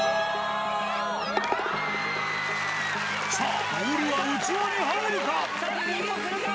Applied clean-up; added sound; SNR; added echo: none; Keyboard (musical); 13 dB; none.